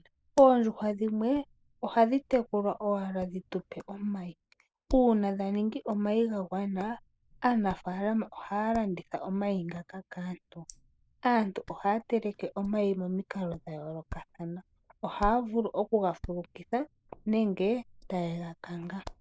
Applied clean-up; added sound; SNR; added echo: neural mask model Resemble Enhance denoiser.